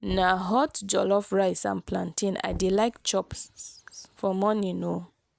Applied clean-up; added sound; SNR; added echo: none; Knock; 18 dB; none.